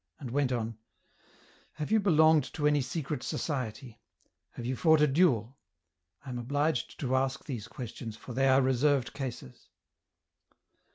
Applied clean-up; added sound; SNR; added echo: none; none; none; none.